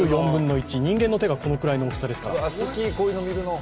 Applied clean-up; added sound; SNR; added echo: none; none; none; none.